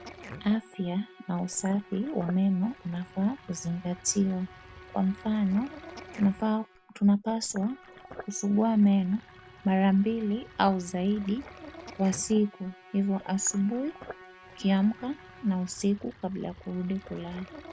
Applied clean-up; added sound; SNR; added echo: none; Sink (filling or washing) + Musical instrument; 19 dB; none.